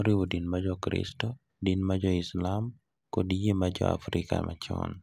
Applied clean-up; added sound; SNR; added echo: none; none; none; none.